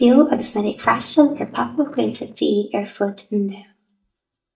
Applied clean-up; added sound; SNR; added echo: neural mask model DeepFilterNet 3.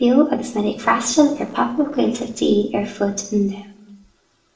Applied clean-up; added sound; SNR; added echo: neural separator model SepFormer DNS4.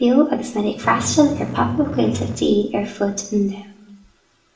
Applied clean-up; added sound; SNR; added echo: none; Bass guitar; 8 dB; reverberation time 0.5 s.